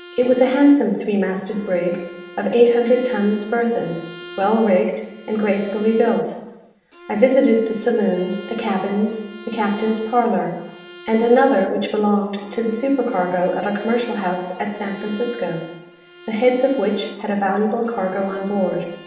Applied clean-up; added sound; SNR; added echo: none; Bowed string instrument; 19 dB; reverberation time 0.8 s.